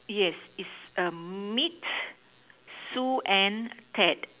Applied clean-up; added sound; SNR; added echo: none; none; none; none.